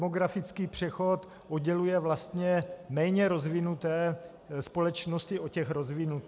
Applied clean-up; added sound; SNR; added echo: none; none; none; none.